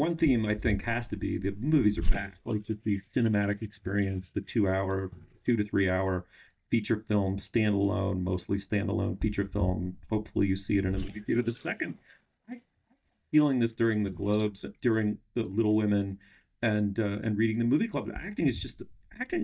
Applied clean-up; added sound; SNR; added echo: neural mask model DeepFilterNet 3.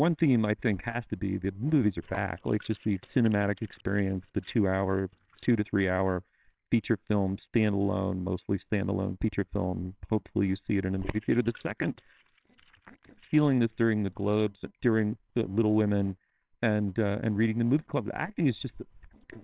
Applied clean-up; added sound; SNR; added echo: neural separator model SepFormer WHAMR!.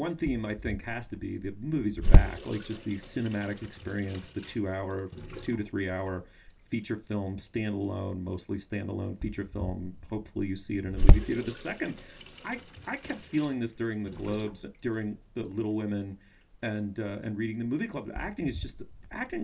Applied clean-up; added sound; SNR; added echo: none; Sink (filling or washing) / Water tap, faucet; -3 dB; reverberation time 0.2 s.